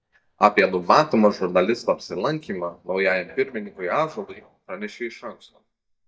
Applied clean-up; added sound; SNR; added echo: neural mask model DeepFilterNet 3.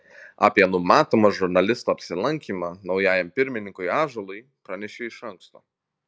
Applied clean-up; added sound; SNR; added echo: none; none; none; none.